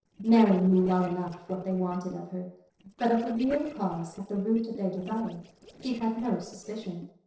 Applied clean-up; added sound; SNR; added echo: neural separator model SepFormer DNS4.